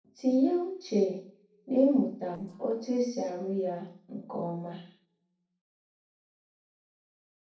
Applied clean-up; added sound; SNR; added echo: neural separator model SepFormer DNS4.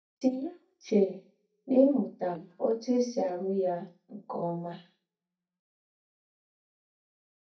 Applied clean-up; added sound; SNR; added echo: neural mask model DeepFilterNet 3.